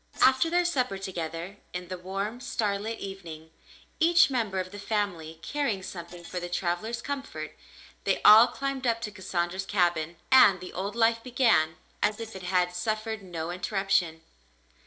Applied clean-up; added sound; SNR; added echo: neural separator model SepFormer DNS4.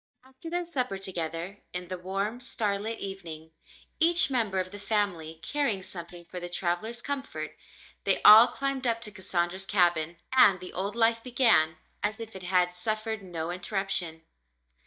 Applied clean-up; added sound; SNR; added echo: neural mask model DeepFilterNet 3.